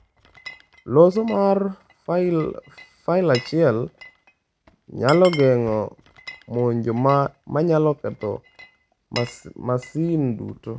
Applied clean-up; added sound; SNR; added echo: none; Glass; 20 dB; none.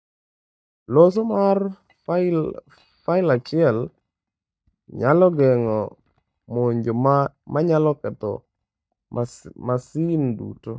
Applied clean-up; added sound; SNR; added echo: neural mask model DeepFilterNet 3.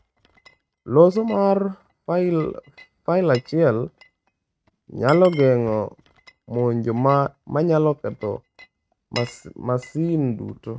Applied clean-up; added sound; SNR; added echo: neural mask model RNNoise.